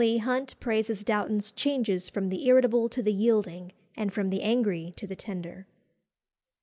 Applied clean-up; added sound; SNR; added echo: none; none; none; none.